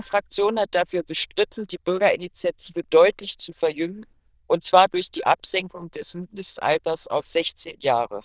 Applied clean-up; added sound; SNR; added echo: neural diffusion model UNIVERSE++.